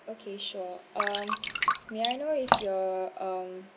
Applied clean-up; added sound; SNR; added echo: none; Drip; -4 dB; none.